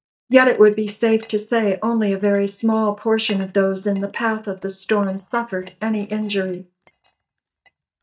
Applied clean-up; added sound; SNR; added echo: neural mask model DeepFilterNet 3.